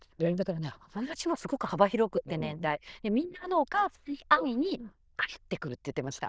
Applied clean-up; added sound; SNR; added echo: neural diffusion model UNIVERSE++.